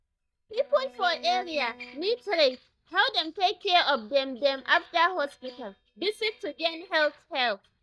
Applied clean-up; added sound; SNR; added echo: neural mask model DeepFilterNet 3.